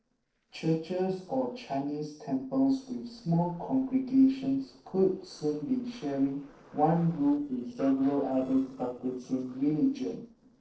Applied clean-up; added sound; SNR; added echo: neural separator model SepFormer DNS4.